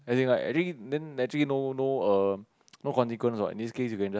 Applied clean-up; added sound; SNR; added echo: none; none; none; none.